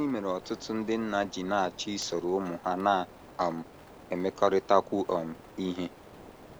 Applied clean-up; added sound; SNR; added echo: none; Rain; 19 dB; none.